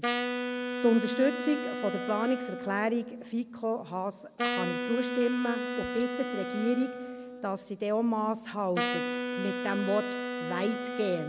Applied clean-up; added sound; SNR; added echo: none; Wind instrument, woodwind instrument; 4 dB; none.